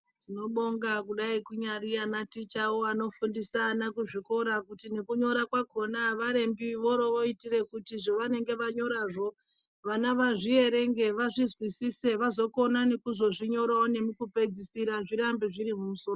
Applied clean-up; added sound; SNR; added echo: none; none; none; none.